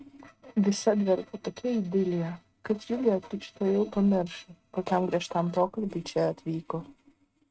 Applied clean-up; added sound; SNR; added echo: neural mask model RNNoise.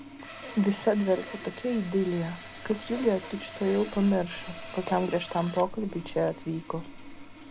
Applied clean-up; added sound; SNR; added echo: none; Sawing; 11 dB; none.